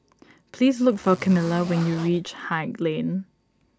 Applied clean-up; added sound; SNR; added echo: none; Zipper (clothing); 15 dB; none.